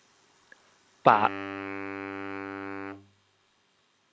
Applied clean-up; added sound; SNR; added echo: none; Wind instrument, woodwind instrument; 8 dB; none.